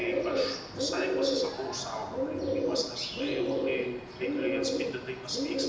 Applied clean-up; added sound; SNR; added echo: none; Bird; -5 dB; reverberation time 0.9 s.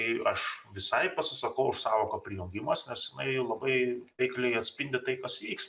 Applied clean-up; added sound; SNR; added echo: none; none; none; none.